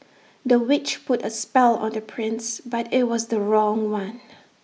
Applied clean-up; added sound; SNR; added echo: none; none; none; none.